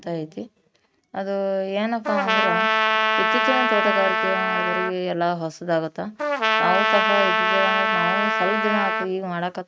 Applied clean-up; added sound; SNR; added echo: neural mask model RNNoise.